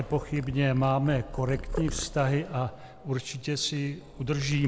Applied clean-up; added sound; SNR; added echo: none; Purr; 12 dB; none.